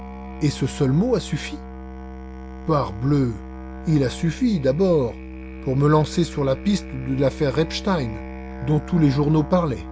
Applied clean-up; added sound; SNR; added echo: none; Musical instrument; 12 dB; none.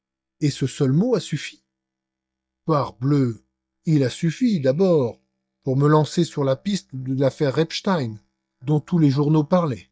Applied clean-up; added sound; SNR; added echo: neural mask model DeepFilterNet 3.